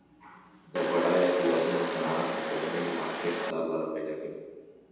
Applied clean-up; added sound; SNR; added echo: none; Domestic sounds, home sounds; 1 dB; reverberation time 1.1 s.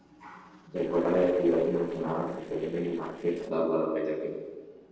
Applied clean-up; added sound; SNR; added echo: neural separator model SepFormer DNS4.